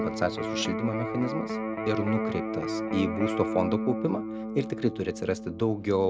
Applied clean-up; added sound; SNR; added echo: none; Electric guitar; 3 dB; none.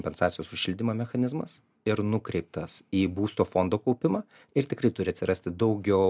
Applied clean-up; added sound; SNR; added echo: none; none; none; none.